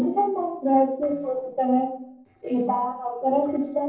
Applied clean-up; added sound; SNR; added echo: neural separator model SepFormer DNS4.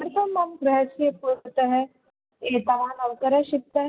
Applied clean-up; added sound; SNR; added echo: none; none; none; none.